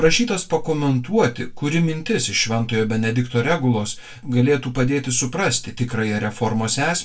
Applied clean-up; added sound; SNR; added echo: none; none; none; reverberation time 0.2 s.